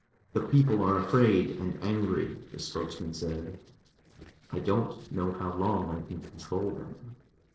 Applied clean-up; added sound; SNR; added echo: neural separator model SepFormer DNS4.